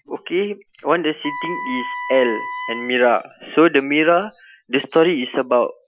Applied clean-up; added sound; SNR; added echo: classical method Wiener filter.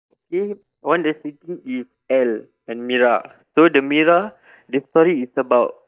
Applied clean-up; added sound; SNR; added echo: neural mask model DeepFilterNet 3.